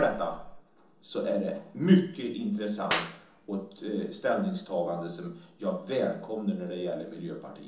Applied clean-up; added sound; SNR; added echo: none; Clapping; 7 dB; reverberation time 1.2 s.